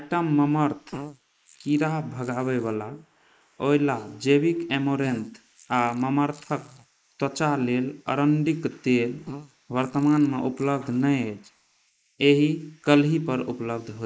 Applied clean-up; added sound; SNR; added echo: neural mask model Resemble Enhance denoiser.